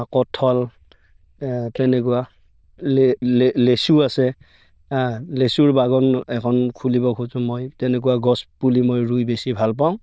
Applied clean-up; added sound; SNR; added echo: neural diffusion model UNIVERSE++.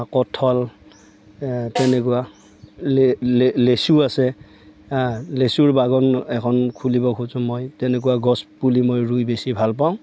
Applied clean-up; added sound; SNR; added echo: none; Snare drum; 13 dB; none.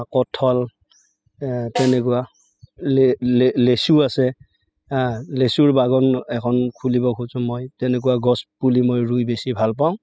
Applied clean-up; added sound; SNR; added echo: classical method spectral subtraction.